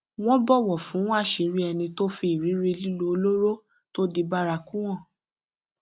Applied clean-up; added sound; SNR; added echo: none; none; none; none.